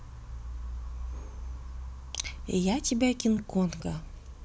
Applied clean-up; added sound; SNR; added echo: none; none; none; none.